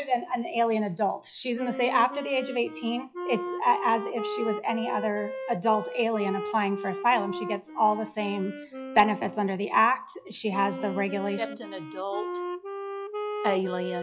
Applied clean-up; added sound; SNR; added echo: classical method log-MMSE.